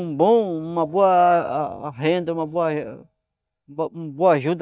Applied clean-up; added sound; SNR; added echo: neural mask model DeepFilterNet 3.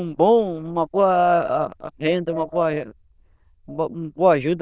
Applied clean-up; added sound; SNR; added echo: neural diffusion model UNIVERSE++.